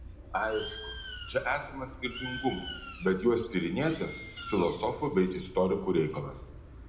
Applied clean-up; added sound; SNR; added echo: none; Bird; 12 dB; reverberation time 0.7 s.